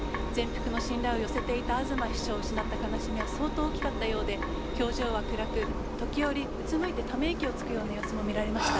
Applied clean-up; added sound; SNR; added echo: none; Engine; 0 dB; none.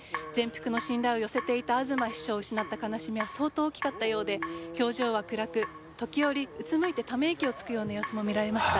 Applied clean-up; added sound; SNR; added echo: none; none; none; none.